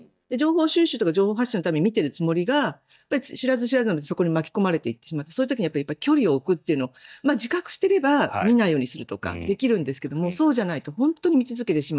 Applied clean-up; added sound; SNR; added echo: neural mask model DeepFilterNet 3.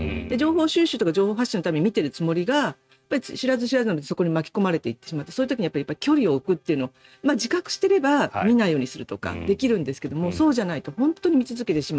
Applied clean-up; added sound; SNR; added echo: neural mask model RNNoise.